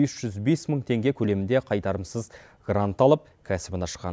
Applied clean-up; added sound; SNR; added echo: none; none; none; none.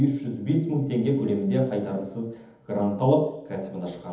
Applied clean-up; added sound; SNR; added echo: none; none; none; reverberation time 1.3 s.